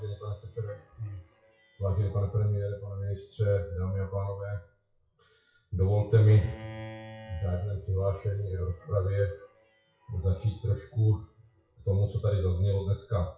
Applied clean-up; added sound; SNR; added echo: classical method WPE with log-MMSE.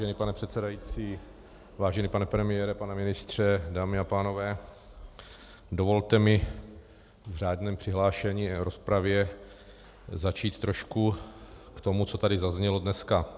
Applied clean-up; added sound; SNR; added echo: none; none; none; none.